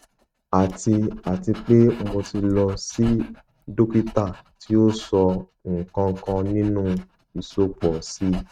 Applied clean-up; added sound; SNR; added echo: neural mask model RNNoise.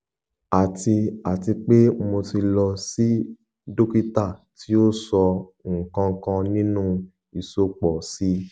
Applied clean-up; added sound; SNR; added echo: none; none; none; none.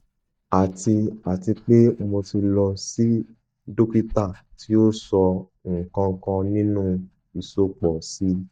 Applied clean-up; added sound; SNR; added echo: neural mask model DeepFilterNet 3.